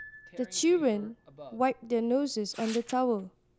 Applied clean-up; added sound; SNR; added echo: none; Tearing + Piano; 20 dB; none.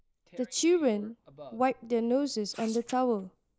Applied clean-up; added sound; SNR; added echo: neural mask model Resemble Enhance denoiser.